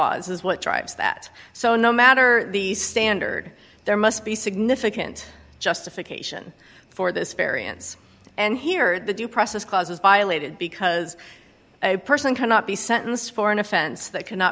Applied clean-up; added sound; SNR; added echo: none; none; none; none.